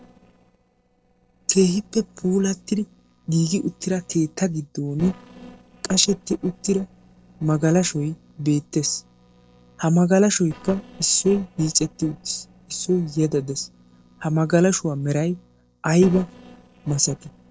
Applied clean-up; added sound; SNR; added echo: neural separator model SepFormer DNS4.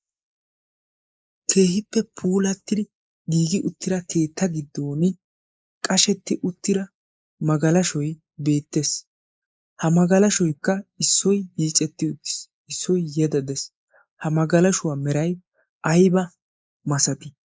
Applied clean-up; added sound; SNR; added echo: neural mask model Resemble Enhance denoiser.